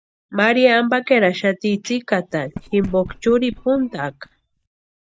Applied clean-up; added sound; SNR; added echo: neural mask model DeepFilterNet 3.